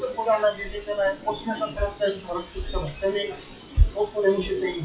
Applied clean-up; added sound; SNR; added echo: classical method WPE with log-MMSE.